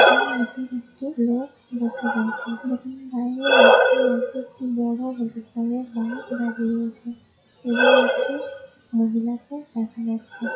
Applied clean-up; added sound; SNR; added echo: classical method WPE with log-MMSE.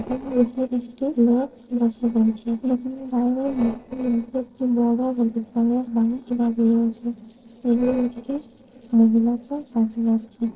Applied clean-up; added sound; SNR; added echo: neural separator model SepFormer DNS4.